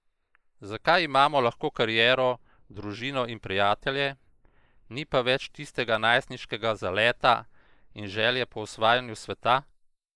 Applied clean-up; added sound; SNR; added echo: neural mask model Resemble Enhance denoiser.